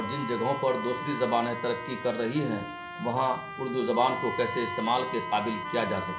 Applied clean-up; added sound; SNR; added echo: none; Wind instrument, woodwind instrument + Trumpet; 7 dB; none.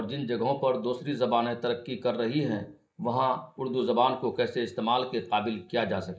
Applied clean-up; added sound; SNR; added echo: neural mask model Resemble Enhance denoiser.